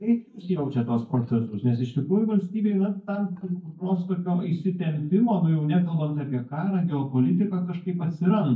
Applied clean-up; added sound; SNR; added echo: neural mask model DeepFilterNet 3.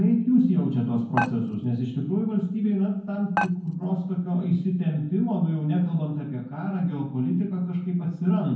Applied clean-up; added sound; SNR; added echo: none; Dishes, pots, and pans; 8 dB; reverberation time 0.9 s.